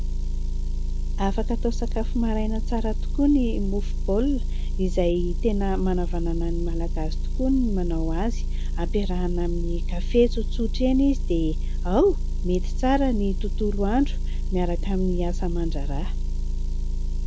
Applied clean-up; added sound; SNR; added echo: none; Motor vehicle (road) / Engine; -2 dB; none.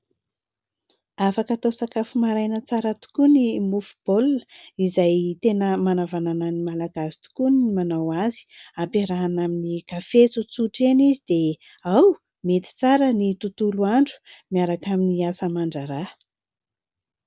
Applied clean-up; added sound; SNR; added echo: none; none; none; none.